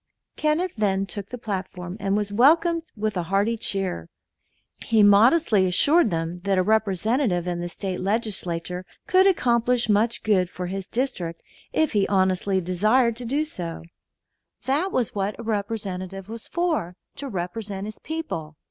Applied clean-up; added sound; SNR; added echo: none; none; none; none.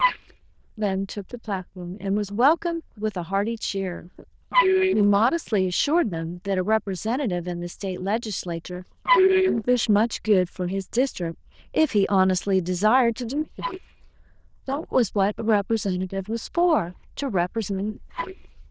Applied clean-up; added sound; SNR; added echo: neural diffusion model UNIVERSE++.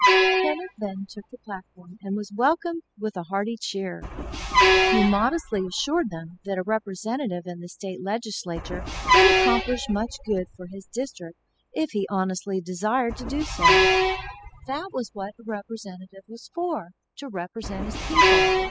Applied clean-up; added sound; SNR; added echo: classical method spectral subtraction.